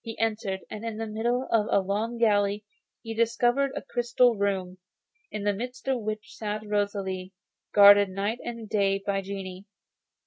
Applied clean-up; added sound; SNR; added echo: none; none; none; none.